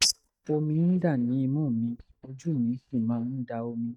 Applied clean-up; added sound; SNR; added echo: neural mask model DeepFilterNet 3.